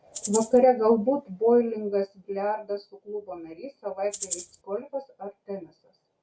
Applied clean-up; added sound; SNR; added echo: none; Rattle (instrument); 8 dB; none.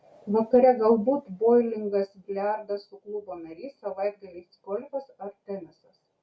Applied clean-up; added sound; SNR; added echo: none; none; none; none.